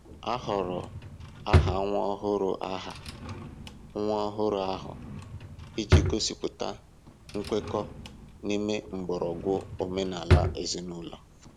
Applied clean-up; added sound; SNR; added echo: none; Drawer open or close; -1 dB; none.